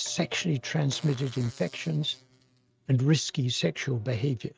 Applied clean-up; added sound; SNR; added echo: neural mask model RNNoise.